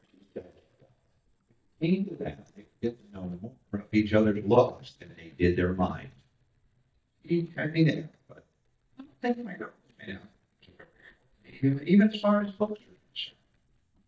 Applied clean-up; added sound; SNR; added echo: neural mask model DeepFilterNet 3.